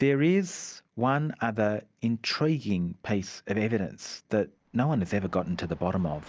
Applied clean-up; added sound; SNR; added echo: none; none; none; none.